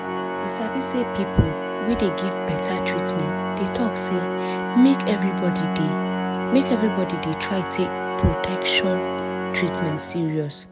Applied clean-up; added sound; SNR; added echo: none; Organ; 2 dB; none.